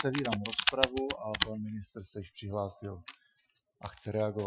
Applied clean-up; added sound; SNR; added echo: classical method Wiener filter.